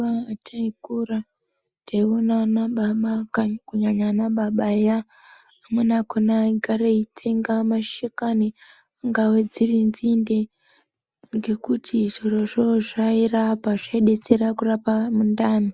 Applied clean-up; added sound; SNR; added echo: none; none; none; none.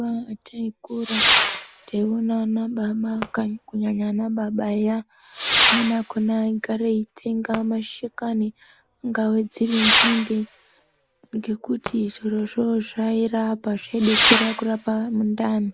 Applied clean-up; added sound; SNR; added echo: none; Whoosh, swoosh, swish / Fireworks; 1 dB; none.